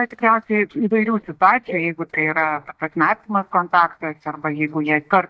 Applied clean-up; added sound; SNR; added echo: neural mask model DeepFilterNet 3.